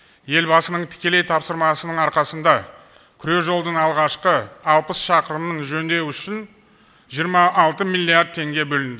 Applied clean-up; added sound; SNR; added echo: neural mask model Resemble Enhance denoiser.